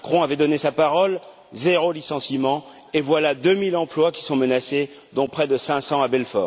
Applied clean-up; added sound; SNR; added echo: none; none; none; none.